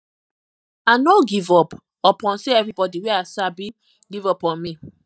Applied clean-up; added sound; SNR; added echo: neural mask model DeepFilterNet 3.